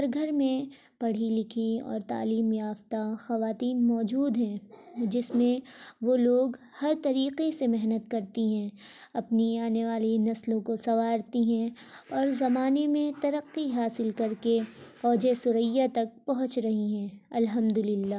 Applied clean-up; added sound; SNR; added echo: none; none; none; none.